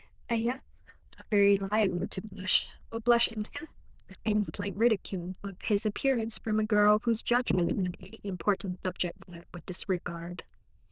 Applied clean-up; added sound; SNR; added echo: neural diffusion model UNIVERSE++.